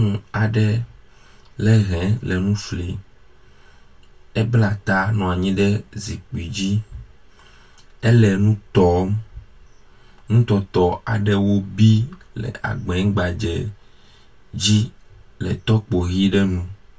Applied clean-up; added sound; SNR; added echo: none; none; none; reverberation time 0.1 s.